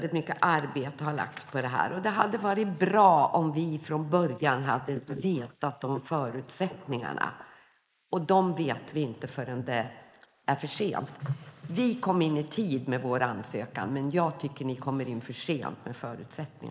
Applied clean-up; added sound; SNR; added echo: neural mask model Resemble Enhance denoiser.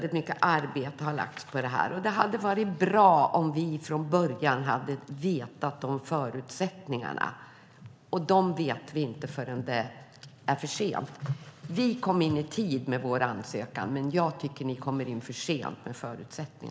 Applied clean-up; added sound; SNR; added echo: none; none; none; none.